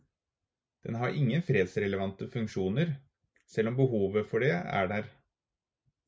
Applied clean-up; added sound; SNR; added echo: none; none; none; none.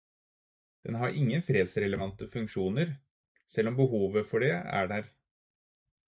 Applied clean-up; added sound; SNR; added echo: neural mask model DeepFilterNet 3.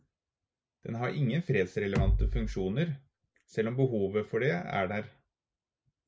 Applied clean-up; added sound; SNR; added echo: none; Bass drum; -2 dB; none.